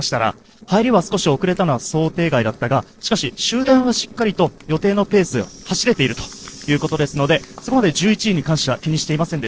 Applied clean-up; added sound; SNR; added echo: neural separator model SepFormer DNS4.